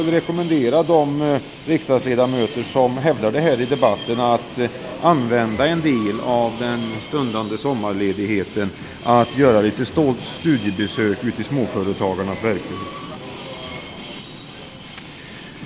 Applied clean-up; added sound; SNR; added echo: none; Subway, metro, underground; 12 dB; none.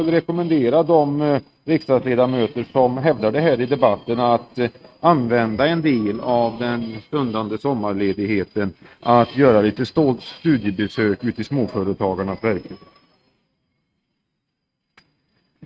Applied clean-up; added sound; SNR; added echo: neural mask model RNNoise.